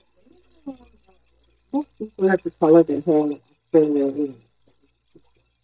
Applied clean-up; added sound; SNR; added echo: neural mask model DeepFilterNet 3.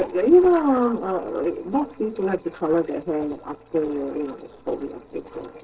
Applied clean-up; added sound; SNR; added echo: neural separator model SepFormer DNS4.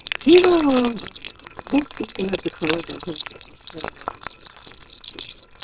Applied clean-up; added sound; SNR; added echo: neural separator model SepFormer WHAMR!.